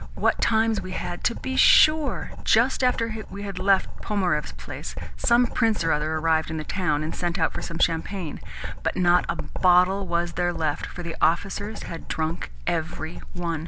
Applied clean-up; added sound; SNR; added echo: none; Writing; 1 dB; none.